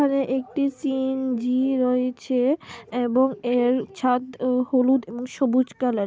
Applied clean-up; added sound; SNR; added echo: none; none; none; none.